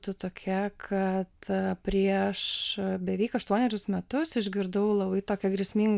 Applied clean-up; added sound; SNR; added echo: none; none; none; none.